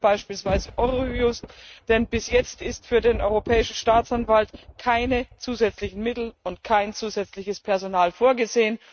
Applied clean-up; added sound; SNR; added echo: neural mask model RNNoise.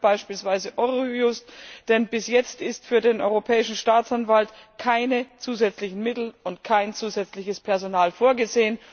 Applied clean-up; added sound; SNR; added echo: none; none; none; none.